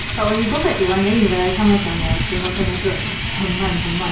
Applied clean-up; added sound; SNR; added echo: none; Domestic sounds, home sounds; 8 dB; reverberation time 0.2 s.